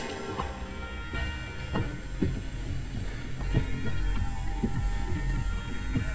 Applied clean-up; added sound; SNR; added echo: neural mask model DeepFilterNet 3.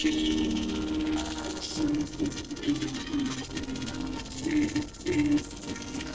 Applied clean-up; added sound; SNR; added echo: neural separator model SepFormer DNS4.